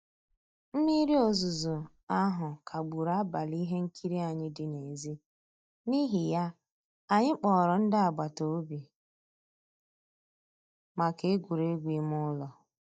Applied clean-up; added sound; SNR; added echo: neural mask model DeepFilterNet 3.